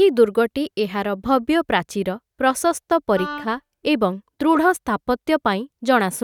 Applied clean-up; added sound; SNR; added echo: neural mask model RNNoise.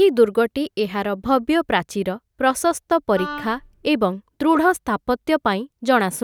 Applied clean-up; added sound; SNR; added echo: none; Wind instrument, woodwind instrument; 14 dB; none.